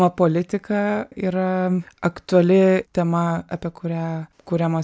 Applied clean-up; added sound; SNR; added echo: none; none; none; none.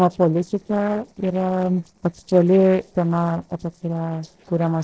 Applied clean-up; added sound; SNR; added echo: neural separator model SepFormer DNS4.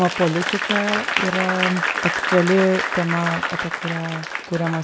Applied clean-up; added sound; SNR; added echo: none; Applause / Crowd; 2 dB; none.